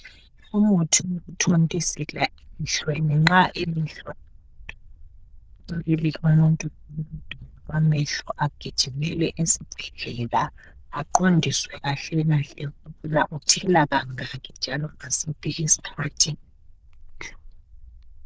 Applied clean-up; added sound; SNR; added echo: neural diffusion model UNIVERSE++.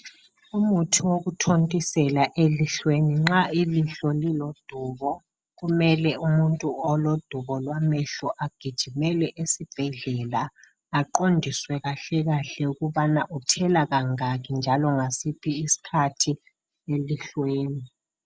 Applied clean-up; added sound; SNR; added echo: none; none; none; none.